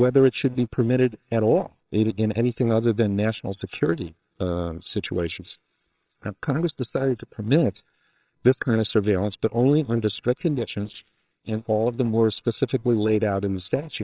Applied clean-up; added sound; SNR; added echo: neural separator model SepFormer WHAMR!.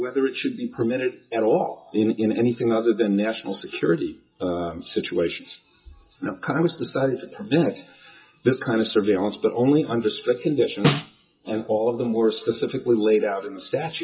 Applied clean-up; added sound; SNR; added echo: classical method WPE with log-MMSE.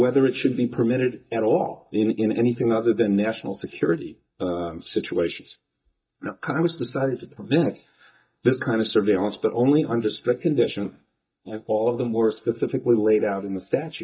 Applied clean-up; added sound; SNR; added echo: neural mask model DeepFilterNet 3.